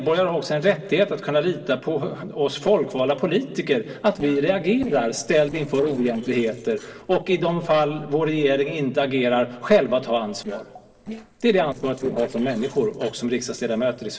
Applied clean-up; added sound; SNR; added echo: neural separator model SepFormer DNS4.